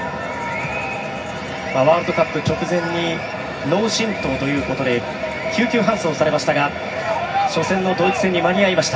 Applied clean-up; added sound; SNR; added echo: none; none; none; reverberation time 0.4 s.